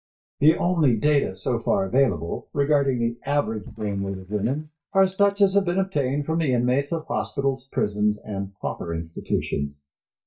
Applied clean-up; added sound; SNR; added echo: neural mask model DeepFilterNet 3.